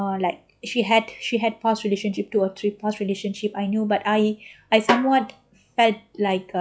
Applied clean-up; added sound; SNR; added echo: classical method log-MMSE.